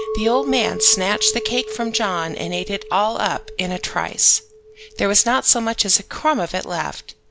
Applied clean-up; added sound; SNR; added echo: none; Chink, clink; 12 dB; none.